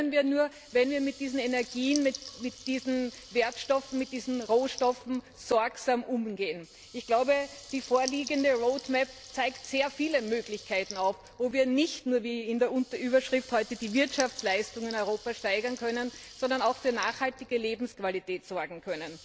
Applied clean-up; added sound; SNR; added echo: none; Water tap, faucet / Liquid; 18 dB; none.